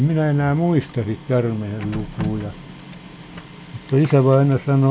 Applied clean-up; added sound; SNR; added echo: none; Printer; 15 dB; none.